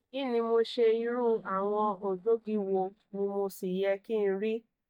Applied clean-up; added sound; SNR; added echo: neural mask model DeepFilterNet 3.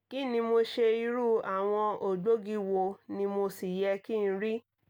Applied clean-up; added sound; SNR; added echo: none; none; none; none.